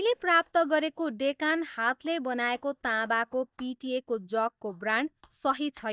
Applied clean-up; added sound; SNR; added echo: neural mask model DeepFilterNet 3.